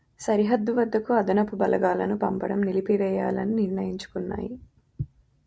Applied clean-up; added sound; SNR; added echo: none; none; none; none.